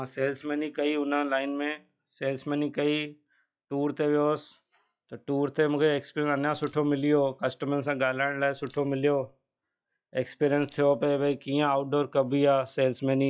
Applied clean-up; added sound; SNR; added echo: classical method log-MMSE.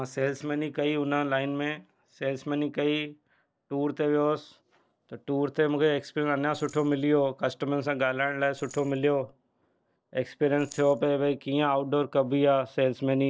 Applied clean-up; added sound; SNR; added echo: neural separator model SepFormer DNS4.